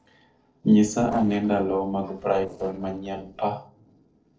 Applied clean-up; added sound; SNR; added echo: neural separator model SepFormer DNS4.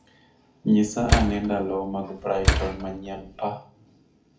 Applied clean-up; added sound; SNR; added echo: none; Slam; -1 dB; reverberation time 0.4 s.